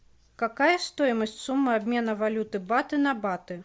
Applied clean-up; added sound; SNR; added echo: none; none; none; none.